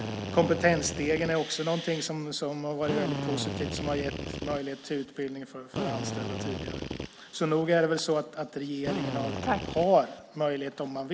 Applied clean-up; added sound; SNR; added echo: none; Drill; 7 dB; none.